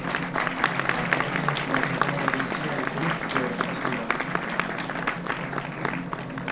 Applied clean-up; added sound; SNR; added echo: none; Applause; -4 dB; reverberation time 0.6 s.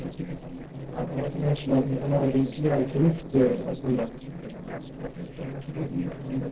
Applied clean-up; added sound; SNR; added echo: neural separator model SepFormer DNS4.